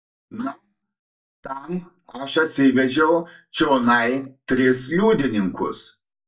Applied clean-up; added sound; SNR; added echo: neural mask model DeepFilterNet 3.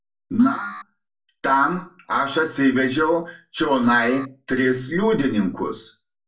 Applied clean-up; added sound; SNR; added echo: none; Alarm; 20 dB; reverberation time 0.2 s.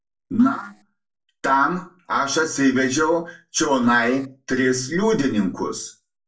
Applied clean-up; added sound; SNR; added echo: neural separator model SepFormer DNS4.